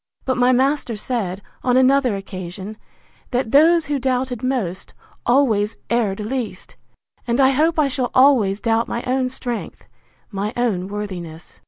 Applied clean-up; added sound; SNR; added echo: none; none; none; none.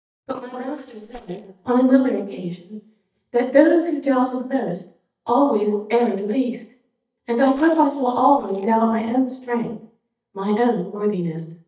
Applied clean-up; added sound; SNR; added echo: neural mask model DeepFilterNet 3.